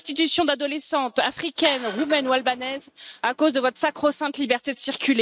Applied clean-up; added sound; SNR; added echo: neural mask model RNNoise.